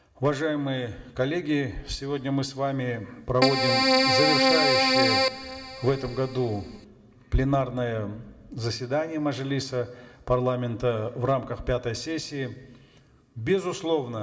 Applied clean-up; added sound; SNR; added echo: none; Keyboard (musical); -4 dB; reverberation time 1.6 s.